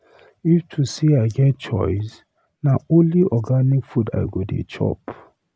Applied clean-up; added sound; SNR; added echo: none; none; none; none.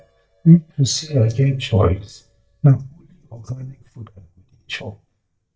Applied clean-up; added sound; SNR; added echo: neural mask model DeepFilterNet 3.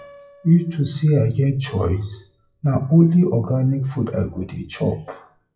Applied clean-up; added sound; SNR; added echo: classical method WPE with log-MMSE.